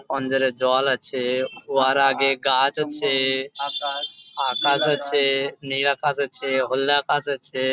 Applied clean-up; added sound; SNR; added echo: none; none; none; none.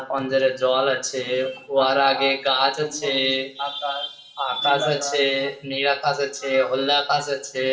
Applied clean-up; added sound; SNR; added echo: none; none; none; reverberation time 0.6 s.